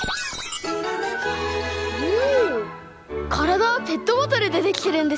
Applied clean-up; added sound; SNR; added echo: none; Bird; 14 dB; none.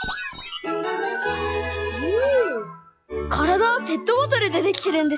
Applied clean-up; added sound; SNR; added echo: classical method log-MMSE.